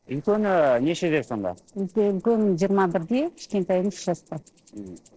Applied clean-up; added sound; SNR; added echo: neural separator model SepFormer DNS4.